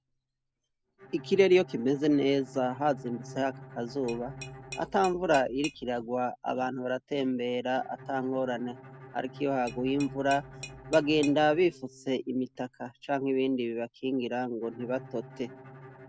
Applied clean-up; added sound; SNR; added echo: none; Bowed string instrument + Tap / Glass; 17 dB; none.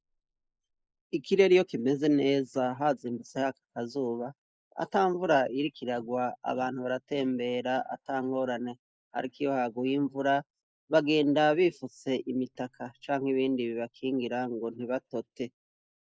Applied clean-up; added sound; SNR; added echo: neural mask model Resemble Enhance denoiser.